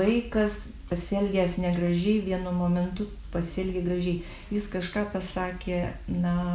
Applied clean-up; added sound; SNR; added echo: none; none; none; none.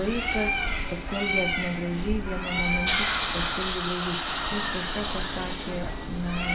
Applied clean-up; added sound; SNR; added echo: none; Bird + Hiss; -3 dB; none.